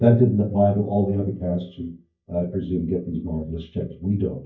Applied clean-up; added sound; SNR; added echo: neural mask model DeepFilterNet 3.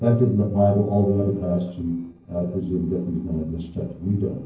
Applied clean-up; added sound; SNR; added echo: neural separator model SepFormer DNS4.